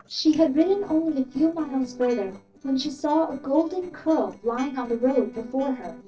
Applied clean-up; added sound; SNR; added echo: neural separator model SepFormer DNS4.